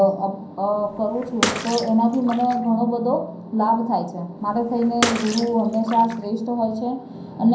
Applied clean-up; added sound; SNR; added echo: none; Bathtub (filling or washing) / Water / Splash, splatter; 8 dB; reverberation time 0.6 s.